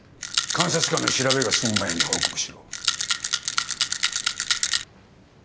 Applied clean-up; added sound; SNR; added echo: none; Rattle; -3 dB; none.